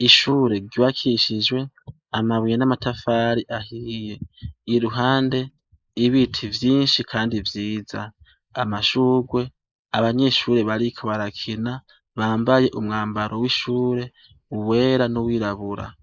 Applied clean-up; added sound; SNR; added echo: neural mask model Resemble Enhance denoiser.